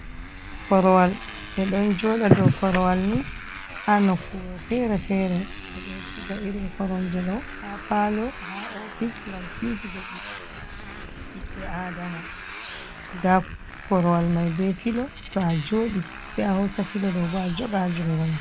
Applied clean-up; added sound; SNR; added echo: none; Motorcycle; 12 dB; none.